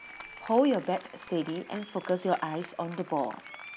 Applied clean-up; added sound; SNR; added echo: none; Applause; 16 dB; none.